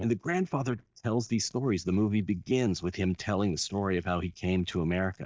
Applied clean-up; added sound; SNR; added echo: neural mask model DeepFilterNet 3.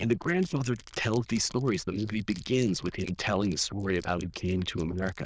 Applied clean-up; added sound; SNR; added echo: neural diffusion model UNIVERSE++.